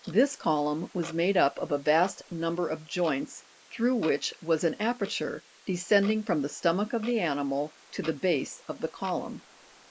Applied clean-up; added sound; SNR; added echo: neural mask model Resemble Enhance denoiser.